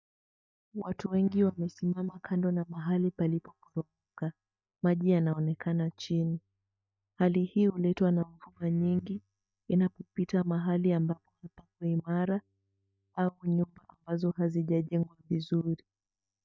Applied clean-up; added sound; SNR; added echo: neural mask model DeepFilterNet 3.